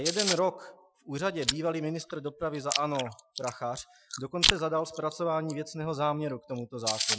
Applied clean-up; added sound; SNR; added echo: classical method Wiener filter.